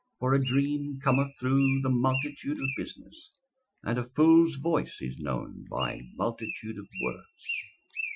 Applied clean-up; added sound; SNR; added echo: classical method Wiener filter.